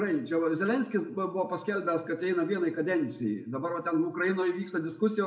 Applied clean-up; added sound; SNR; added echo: none; none; none; reverberation time 0.7 s.